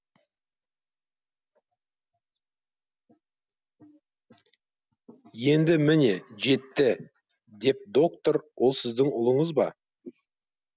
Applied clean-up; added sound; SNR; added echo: none; none; none; none.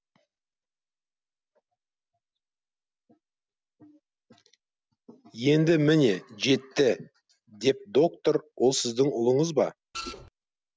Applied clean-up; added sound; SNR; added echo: none; Printer; 11 dB; none.